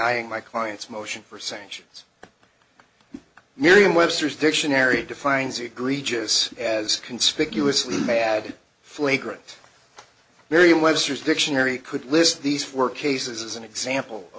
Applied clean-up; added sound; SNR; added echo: none; none; none; none.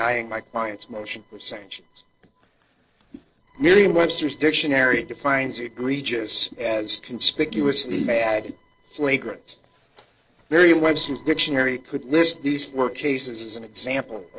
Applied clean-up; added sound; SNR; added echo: neural separator model SepFormer DNS4.